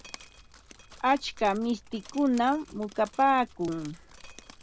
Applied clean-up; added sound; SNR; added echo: none; Drip; 19 dB; none.